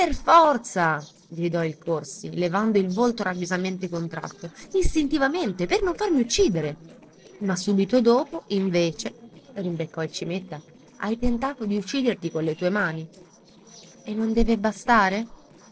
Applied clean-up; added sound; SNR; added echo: neural separator model SepFormer DNS4.